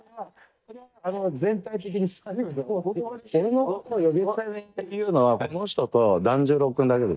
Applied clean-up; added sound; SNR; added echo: neural mask model DeepFilterNet 3.